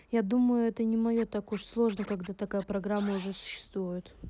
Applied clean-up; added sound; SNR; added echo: none; Scratching (performance technique); 19 dB; none.